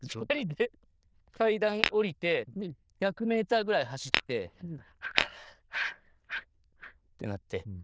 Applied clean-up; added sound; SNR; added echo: neural diffusion model UNIVERSE++.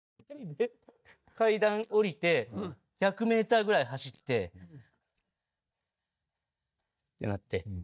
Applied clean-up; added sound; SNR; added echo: neural mask model DeepFilterNet 3.